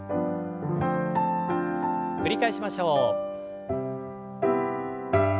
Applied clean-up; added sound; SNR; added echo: none; none; none; none.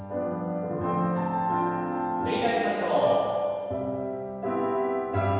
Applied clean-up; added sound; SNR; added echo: none; none; none; reverberation time 1.9 s.